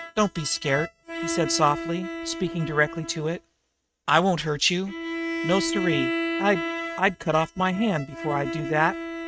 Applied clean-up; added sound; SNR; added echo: neural mask model RNNoise.